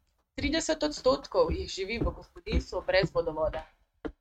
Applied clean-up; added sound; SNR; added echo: neural mask model RNNoise.